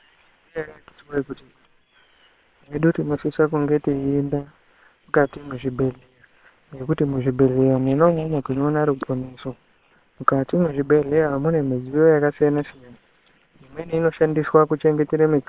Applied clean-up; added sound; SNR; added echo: neural separator model SepFormer WHAM!.